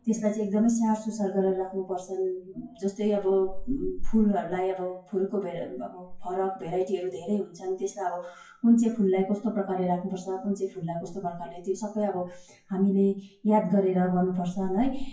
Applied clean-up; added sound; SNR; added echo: classical method WPE with log-MMSE.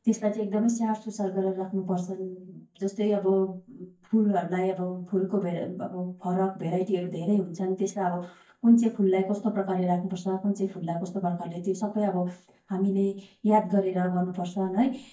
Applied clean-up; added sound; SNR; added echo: neural mask model DeepFilterNet 3.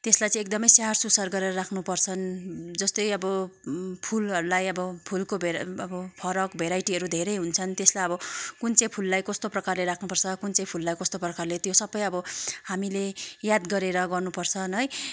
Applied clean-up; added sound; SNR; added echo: none; none; none; none.